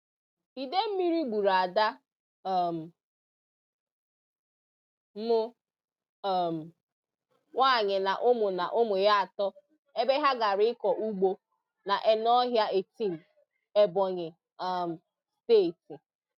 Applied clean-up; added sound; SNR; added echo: none; none; none; none.